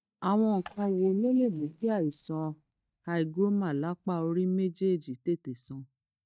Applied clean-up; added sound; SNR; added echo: neural mask model DeepFilterNet 3.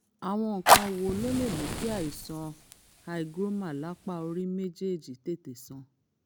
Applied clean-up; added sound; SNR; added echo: none; Fire; -4 dB; none.